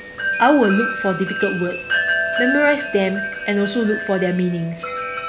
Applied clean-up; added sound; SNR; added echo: none; Wind chime; 4 dB; none.